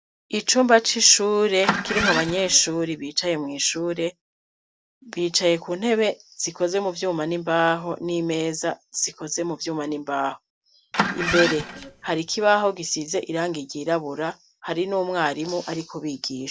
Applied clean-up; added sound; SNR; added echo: none; Engine starting; 3 dB; none.